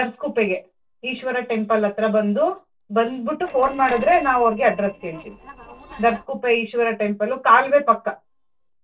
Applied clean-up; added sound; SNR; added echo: neural separator model SepFormer DNS4.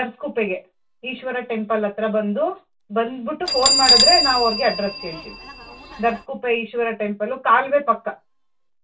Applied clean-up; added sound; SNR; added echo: none; Bell; 2 dB; reverberation time 0.2 s.